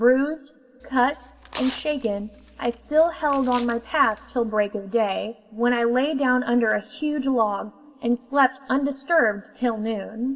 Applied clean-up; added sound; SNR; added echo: none; Tearing; 16 dB; reverberation time 1.4 s.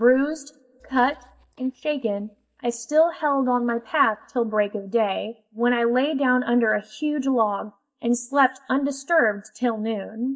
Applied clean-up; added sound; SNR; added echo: neural mask model DeepFilterNet 3.